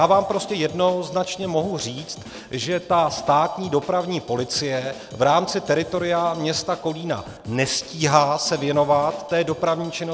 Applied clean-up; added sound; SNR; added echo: none; Drum kit; 20 dB; none.